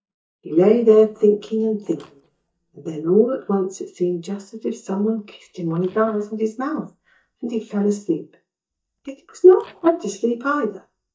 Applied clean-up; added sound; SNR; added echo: neural mask model DeepFilterNet 3.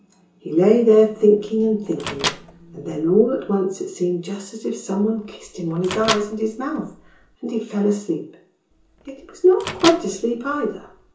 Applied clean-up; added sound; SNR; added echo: none; Microwave oven; 12 dB; reverberation time 0.6 s.